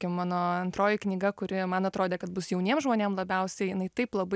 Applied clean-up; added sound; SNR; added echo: none; none; none; none.